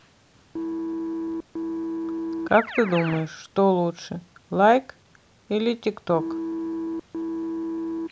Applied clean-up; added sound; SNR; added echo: none; Keyboard (musical); 6 dB; none.